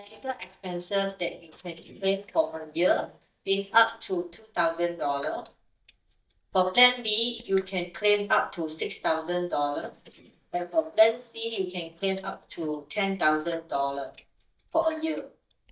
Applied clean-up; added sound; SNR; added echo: neural mask model DeepFilterNet 3.